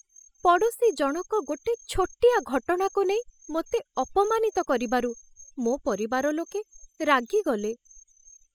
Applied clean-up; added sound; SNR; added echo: classical method spectral subtraction.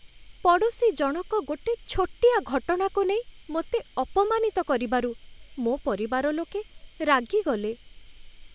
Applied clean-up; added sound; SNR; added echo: none; Cricket; 17 dB; none.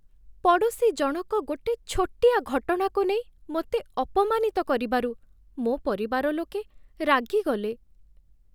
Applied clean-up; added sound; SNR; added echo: none; none; none; none.